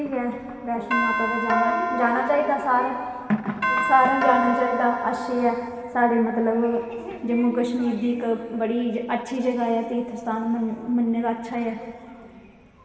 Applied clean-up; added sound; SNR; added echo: none; Doorbell; 2 dB; reverberation time 2.2 s.